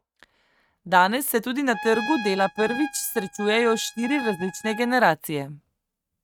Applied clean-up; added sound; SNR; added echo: neural mask model RNNoise.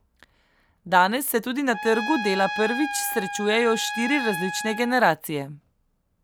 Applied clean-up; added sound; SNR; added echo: none; Trumpet; 7 dB; none.